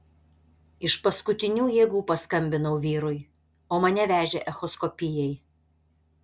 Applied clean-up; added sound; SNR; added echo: none; none; none; none.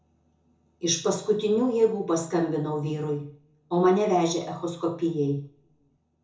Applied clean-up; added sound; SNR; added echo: none; none; none; reverberation time 0.5 s.